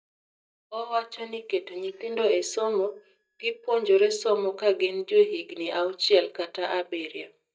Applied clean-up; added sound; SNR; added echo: neural mask model DeepFilterNet 3.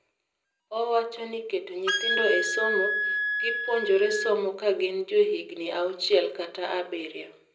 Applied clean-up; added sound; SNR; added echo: none; Wind instrument, woodwind instrument; 1 dB; reverberation time 0.5 s.